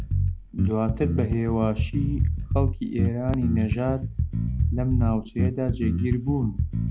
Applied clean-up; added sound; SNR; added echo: none; Bass guitar; -2 dB; none.